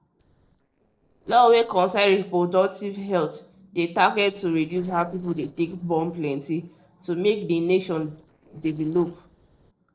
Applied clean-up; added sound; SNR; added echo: neural separator model SepFormer DNS4.